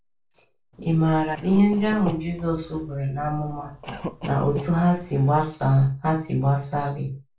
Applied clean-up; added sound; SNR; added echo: neural separator model SepFormer DNS4.